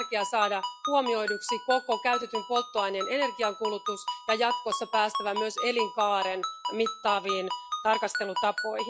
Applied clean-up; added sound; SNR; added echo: classical method log-MMSE.